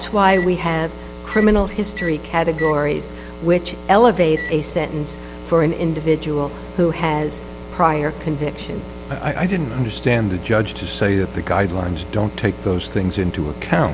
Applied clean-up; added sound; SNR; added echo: none; Microwave oven; 18 dB; none.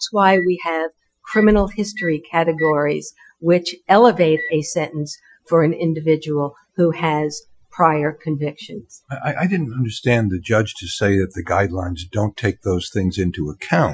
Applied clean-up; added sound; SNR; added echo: classical method Wiener filter.